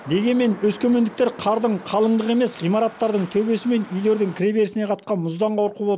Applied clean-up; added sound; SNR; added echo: none; none; none; none.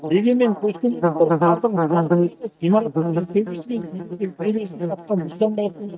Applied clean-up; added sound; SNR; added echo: neural mask model DeepFilterNet 3.